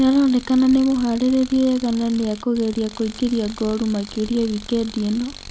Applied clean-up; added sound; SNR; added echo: none; Tools; 18 dB; none.